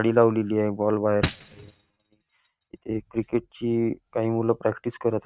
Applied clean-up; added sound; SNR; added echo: neural mask model RNNoise.